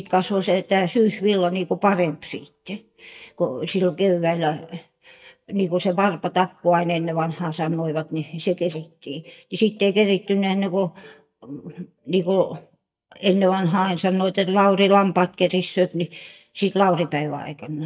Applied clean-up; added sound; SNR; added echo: neural mask model DeepFilterNet 3.